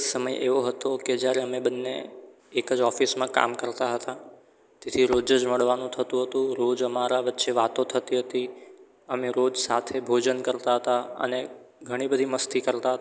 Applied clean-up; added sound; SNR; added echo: none; Tap / Hammer; 10 dB; none.